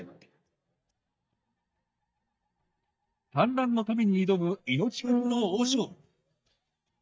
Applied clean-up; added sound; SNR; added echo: neural mask model DeepFilterNet 3.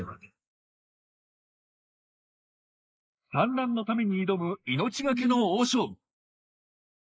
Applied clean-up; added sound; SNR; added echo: neural mask model Resemble Enhance denoiser.